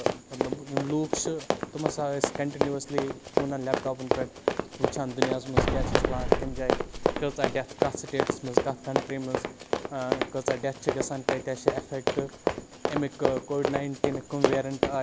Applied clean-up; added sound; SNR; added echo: none; Run + Explosion; -3 dB; none.